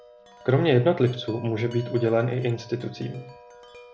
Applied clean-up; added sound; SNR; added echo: none; Wind chime; 20 dB; none.